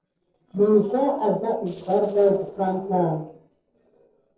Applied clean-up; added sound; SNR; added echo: neural separator model SepFormer DNS4.